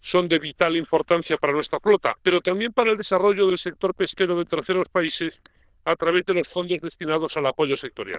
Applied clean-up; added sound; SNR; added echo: neural diffusion model UNIVERSE++.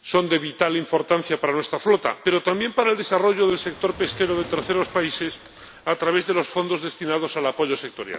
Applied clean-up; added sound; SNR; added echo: none; Waves, surf; 18 dB; none.